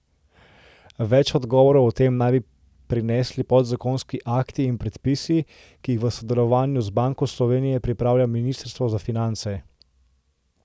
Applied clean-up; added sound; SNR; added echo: none; none; none; none.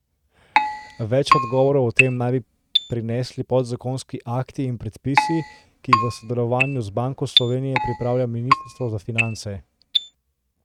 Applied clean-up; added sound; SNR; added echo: neural mask model RNNoise.